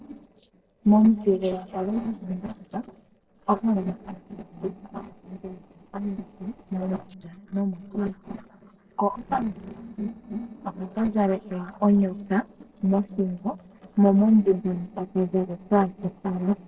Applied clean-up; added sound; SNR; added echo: neural separator model SepFormer DNS4.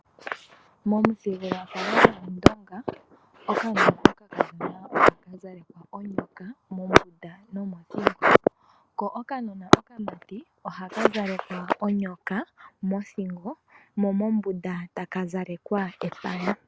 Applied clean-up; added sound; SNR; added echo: none; none; none; none.